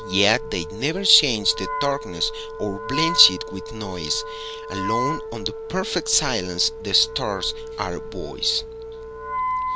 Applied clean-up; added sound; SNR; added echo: none; Wind instrument, woodwind instrument; 7 dB; none.